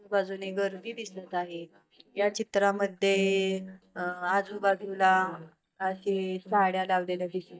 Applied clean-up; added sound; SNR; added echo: neural mask model DeepFilterNet 3.